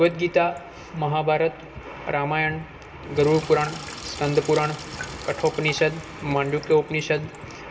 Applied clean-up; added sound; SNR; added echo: none; Sink (filling or washing); 17 dB; reverberation time 1.2 s.